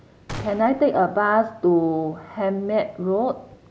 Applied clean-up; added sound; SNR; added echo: none; Gunshot, gunfire; 16 dB; none.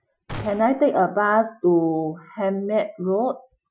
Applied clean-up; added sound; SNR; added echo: classical method Wiener filter.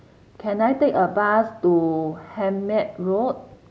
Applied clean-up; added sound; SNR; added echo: none; none; none; none.